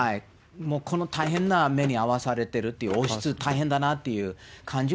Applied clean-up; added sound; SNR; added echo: none; Car; 13 dB; none.